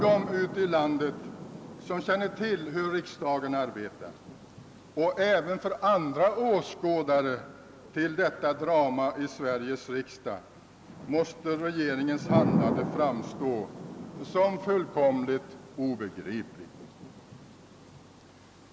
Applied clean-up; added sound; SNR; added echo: none; Thunder / Rain; 9 dB; none.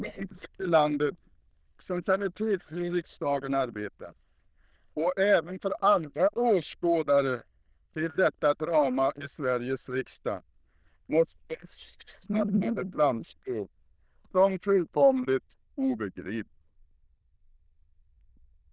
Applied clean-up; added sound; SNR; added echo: neural diffusion model UNIVERSE++.